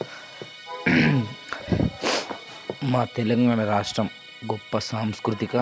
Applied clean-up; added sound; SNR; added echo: none; Musical instrument; 18 dB; none.